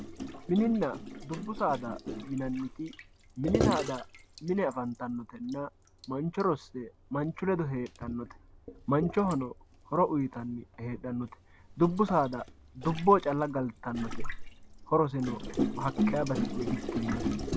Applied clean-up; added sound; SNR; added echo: none; Gurgling; 5 dB; none.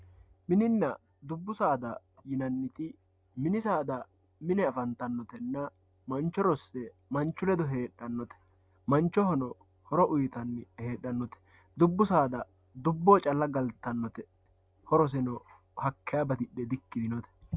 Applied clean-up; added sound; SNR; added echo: none; none; none; none.